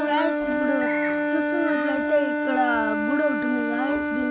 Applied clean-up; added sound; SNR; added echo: none; Wind instrument, woodwind instrument; -2 dB; none.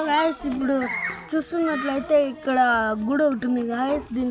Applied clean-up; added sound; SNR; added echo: none; none; none; none.